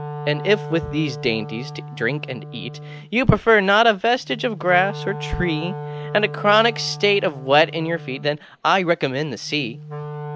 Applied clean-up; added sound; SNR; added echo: none; Wind instrument, woodwind instrument; 12 dB; none.